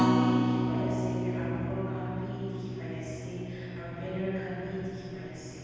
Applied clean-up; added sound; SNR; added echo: none; Acoustic guitar; -4 dB; reverberation time 2.1 s.